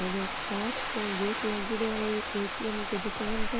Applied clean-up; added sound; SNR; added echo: none; Bathtub (filling or washing); 0 dB; none.